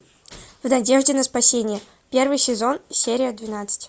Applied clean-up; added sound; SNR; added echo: none; none; none; none.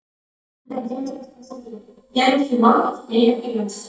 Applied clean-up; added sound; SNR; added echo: neural mask model DeepFilterNet 3.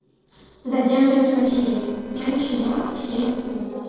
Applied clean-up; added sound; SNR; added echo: neural separator model SepFormer DNS4.